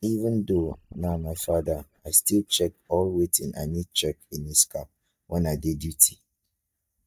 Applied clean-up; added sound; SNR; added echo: neural mask model DeepFilterNet 3.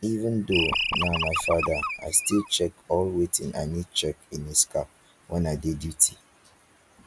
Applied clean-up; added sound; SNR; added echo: none; Animal; 2 dB; none.